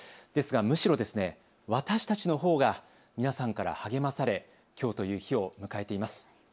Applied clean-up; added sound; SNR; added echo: none; none; none; none.